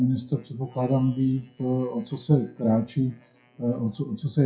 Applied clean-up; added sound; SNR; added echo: classical method WPE with log-MMSE.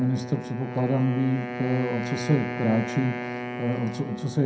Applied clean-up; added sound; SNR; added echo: none; Wind instrument, woodwind instrument; 7 dB; reverberation time 0.2 s.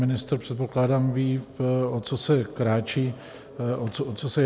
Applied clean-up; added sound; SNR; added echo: none; none; none; none.